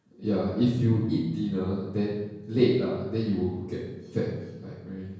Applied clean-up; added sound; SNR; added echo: none; none; none; reverberation time 1.0 s.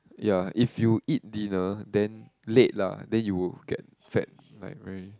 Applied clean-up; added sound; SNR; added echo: none; none; none; none.